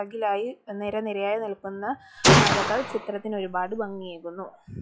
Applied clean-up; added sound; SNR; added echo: classical method log-MMSE.